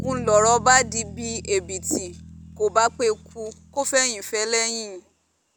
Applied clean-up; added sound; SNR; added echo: none; Bass guitar; 15 dB; none.